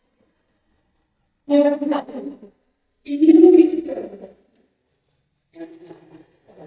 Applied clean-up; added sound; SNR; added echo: neural mask model DeepFilterNet 3.